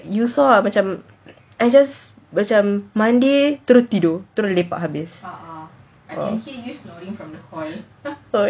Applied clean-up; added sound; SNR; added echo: none; none; none; none.